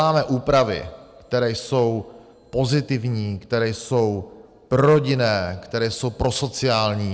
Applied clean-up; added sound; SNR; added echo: none; none; none; none.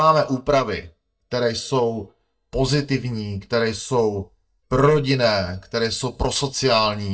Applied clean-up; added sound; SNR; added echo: neural mask model DeepFilterNet 3.